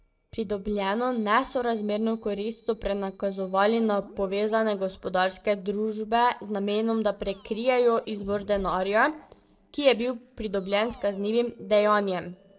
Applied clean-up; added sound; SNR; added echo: neural separator model SepFormer DNS4.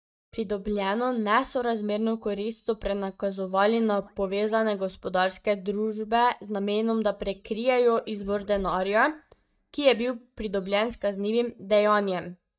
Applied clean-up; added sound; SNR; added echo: neural mask model DeepFilterNet 3.